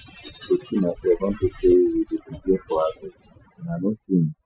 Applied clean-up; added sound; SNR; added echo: classical method Wiener filter.